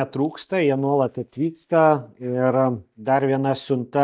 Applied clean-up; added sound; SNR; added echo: neural mask model DeepFilterNet 3.